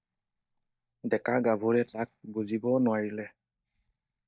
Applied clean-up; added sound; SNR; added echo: neural mask model DeepFilterNet 3.